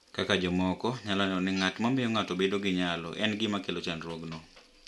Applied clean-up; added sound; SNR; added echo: none; none; none; none.